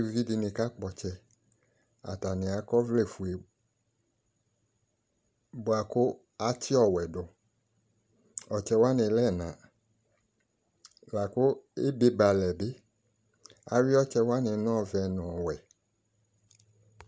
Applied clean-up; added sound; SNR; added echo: none; none; none; none.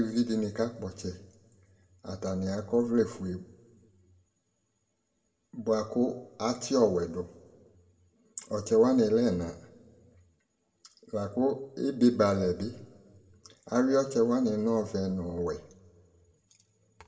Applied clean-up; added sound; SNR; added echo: none; none; none; reverberation time 1.1 s.